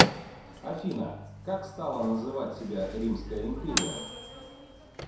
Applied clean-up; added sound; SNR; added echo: none; Microwave oven / Bell; -1 dB; reverberation time 0.7 s.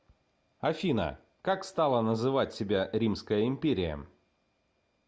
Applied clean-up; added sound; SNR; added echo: none; none; none; none.